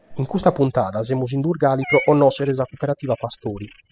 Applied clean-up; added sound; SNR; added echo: classical method spectral subtraction.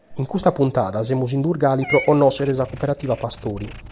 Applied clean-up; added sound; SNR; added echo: none; Meow / Purr; 16 dB; none.